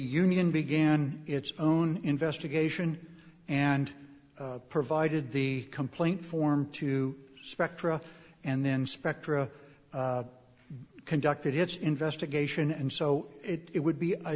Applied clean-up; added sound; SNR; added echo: none; none; none; none.